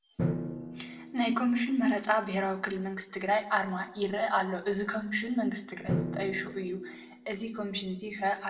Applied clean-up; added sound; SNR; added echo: none; Drum; 9 dB; reverberation time 0.6 s.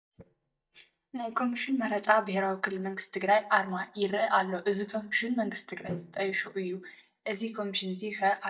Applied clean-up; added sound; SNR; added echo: neural mask model DeepFilterNet 3.